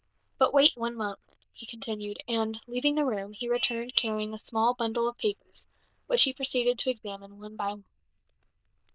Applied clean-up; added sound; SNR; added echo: neural diffusion model UNIVERSE++.